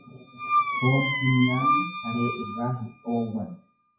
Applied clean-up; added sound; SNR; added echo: classical method WPE with log-MMSE.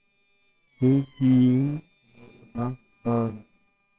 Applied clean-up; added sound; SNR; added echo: neural separator model SepFormer WHAMR!.